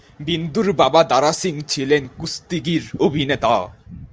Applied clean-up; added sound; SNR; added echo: none; none; none; none.